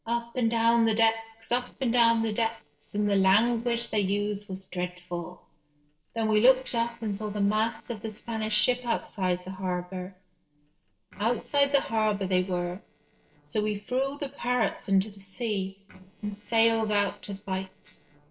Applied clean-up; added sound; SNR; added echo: neural separator model SepFormer DNS4.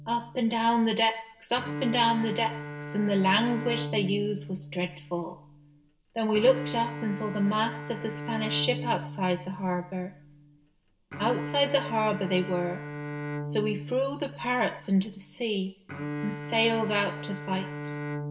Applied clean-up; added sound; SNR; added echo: none; Bowed string instrument; 9 dB; reverberation time 0.6 s.